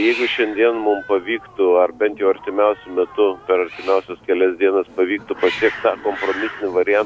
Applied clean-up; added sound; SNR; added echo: none; Hiss; 14 dB; none.